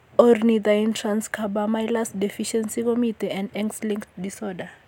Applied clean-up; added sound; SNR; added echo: none; none; none; none.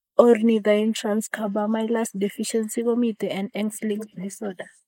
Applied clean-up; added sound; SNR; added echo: neural mask model Resemble Enhance denoiser.